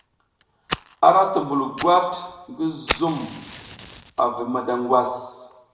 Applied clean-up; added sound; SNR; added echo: none; Fire; 14 dB; reverberation time 0.9 s.